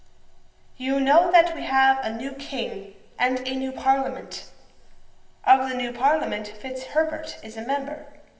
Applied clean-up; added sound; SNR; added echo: none; none; none; reverberation time 1.6 s.